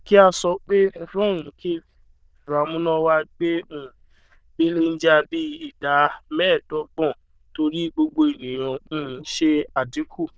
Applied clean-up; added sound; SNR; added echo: neural diffusion model UNIVERSE++.